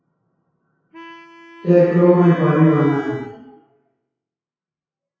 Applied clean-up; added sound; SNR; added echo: classical method WPE with log-MMSE.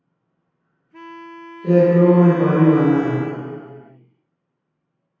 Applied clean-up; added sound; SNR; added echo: none; Wind instrument, woodwind instrument; 19 dB; reverberation time 2.0 s.